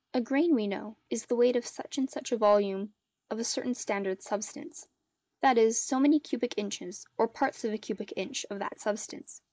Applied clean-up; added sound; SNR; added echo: neural mask model Resemble Enhance denoiser.